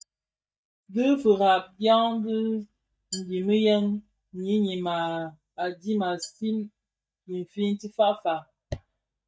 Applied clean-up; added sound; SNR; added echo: neural mask model DeepFilterNet 3.